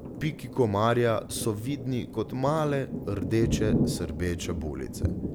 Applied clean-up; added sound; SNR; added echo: none; Thunder; 4 dB; none.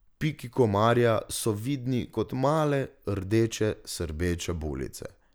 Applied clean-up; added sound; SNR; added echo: none; none; none; none.